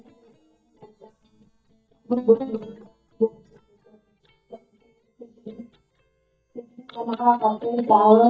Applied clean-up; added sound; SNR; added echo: neural mask model DeepFilterNet 3.